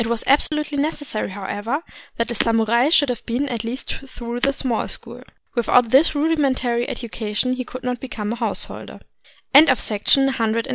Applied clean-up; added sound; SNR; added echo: none; Shatter; 12 dB; none.